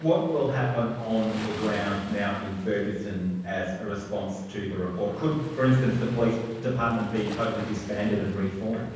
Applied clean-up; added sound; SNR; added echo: none; Waves, surf; 17 dB; reverberation time 1.1 s.